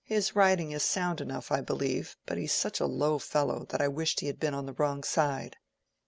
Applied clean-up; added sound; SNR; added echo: none; none; none; none.